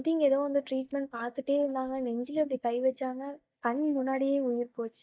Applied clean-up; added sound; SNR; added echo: neural mask model DeepFilterNet 3.